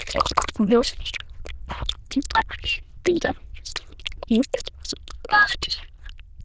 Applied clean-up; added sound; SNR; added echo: neural diffusion model UNIVERSE++.